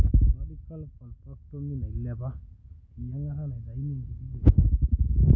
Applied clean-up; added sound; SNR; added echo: none; none; none; none.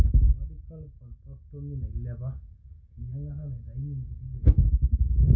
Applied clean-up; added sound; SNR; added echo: none; none; none; reverberation time 0.2 s.